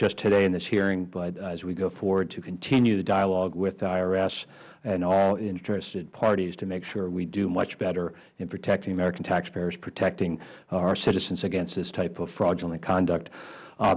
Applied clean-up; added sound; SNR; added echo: none; none; none; none.